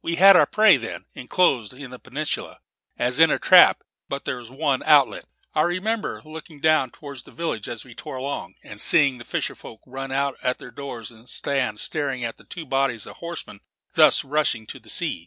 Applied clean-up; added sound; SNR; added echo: none; none; none; none.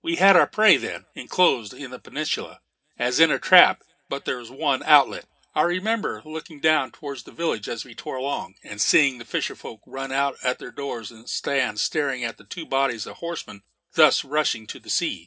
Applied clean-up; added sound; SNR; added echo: none; none; none; reverberation time 0.3 s.